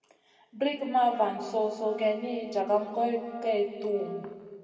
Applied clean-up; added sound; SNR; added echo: none; Wind instrument, woodwind instrument; 18 dB; reverberation time 1.9 s.